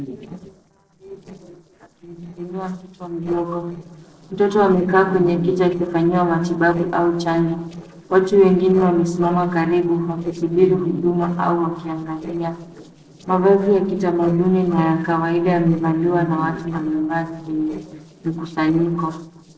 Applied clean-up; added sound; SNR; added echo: neural separator model SepFormer DNS4.